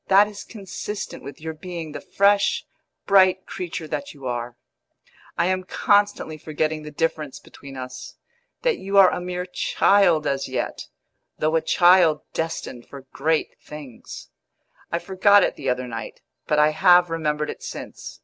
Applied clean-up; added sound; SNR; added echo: none; none; none; none.